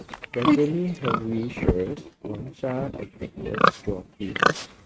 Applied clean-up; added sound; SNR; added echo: neural mask model RNNoise.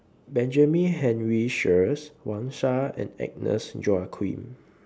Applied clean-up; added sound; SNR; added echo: none; none; none; none.